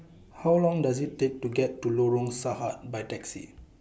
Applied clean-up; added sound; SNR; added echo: none; none; none; none.